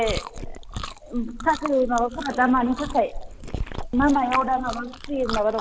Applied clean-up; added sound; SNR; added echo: none; Chewing, mastication; 8 dB; none.